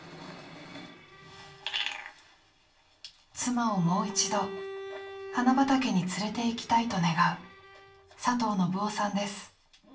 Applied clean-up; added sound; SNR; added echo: none; Bowed string instrument; 16 dB; reverberation time 0.3 s.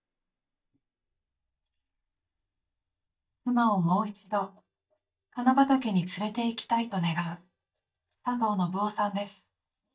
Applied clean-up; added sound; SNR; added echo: neural mask model DeepFilterNet 3.